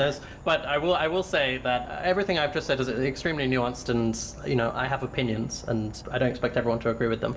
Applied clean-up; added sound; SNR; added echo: none; Insect / Frog; 17 dB; reverberation time 0.5 s.